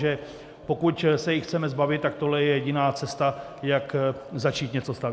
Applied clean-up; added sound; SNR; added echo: none; none; none; none.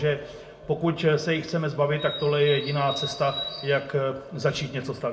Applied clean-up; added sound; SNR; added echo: none; Bird; 10 dB; reverberation time 0.5 s.